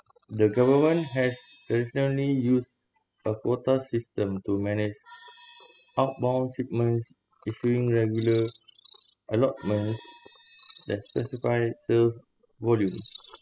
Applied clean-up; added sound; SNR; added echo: classical method spectral subtraction.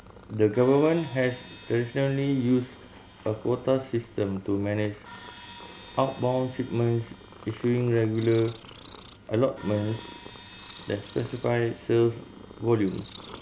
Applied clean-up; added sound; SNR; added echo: none; Purr + Crash cymbal; 19 dB; none.